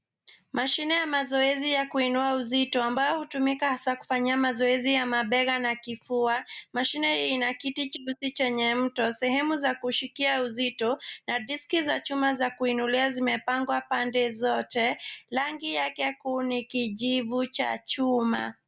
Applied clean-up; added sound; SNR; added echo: none; none; none; none.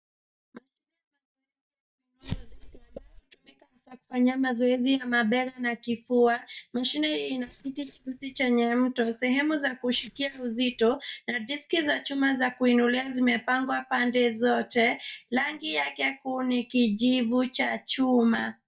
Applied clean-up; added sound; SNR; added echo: neural mask model DeepFilterNet 3.